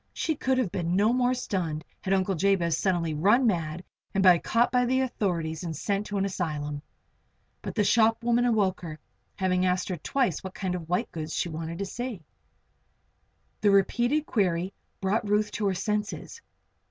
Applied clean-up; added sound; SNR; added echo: none; none; none; none.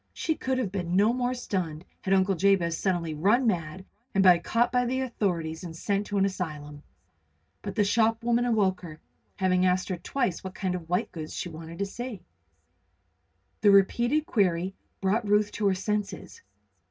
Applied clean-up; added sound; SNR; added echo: none; none; none; reverberation time 0.3 s.